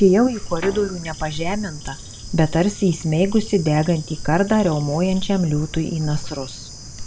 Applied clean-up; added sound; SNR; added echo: none; Bird / Insect + Guitar; 11 dB; none.